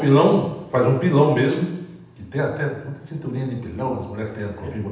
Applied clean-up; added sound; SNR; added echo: none; none; none; reverberation time 0.9 s.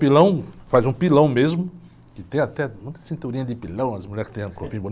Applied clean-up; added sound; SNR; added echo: none; none; none; none.